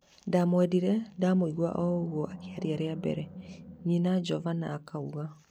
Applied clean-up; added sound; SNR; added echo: none; Animal; 17 dB; none.